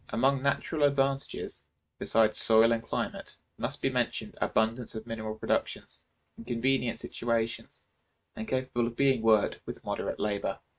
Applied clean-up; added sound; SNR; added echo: neural mask model RNNoise.